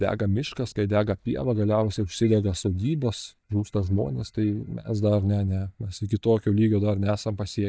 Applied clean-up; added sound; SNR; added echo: neural mask model DeepFilterNet 3.